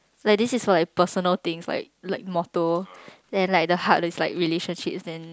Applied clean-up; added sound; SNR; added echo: none; none; none; none.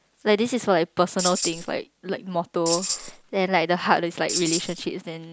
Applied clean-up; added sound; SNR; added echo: none; Tambourine; 5 dB; none.